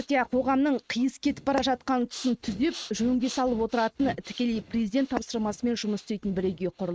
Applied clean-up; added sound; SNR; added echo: neural mask model RNNoise.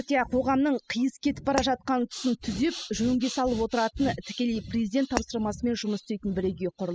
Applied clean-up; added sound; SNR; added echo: classical method spectral subtraction.